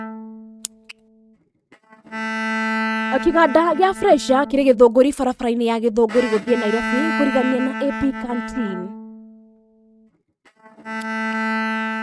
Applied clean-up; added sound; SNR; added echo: neural mask model RNNoise.